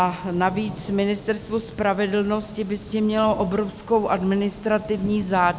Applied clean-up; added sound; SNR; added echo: none; Thunder; 16 dB; none.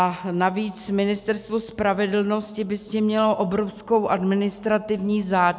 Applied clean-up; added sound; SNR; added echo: none; none; none; none.